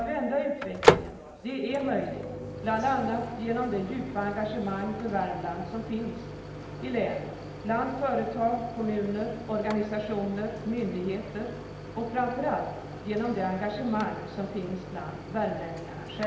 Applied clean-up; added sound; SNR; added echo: none; Microwave oven; 4 dB; reverberation time 1.0 s.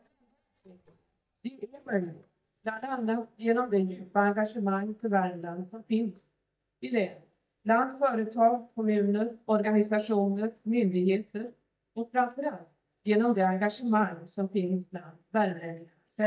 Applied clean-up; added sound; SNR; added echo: neural mask model DeepFilterNet 3.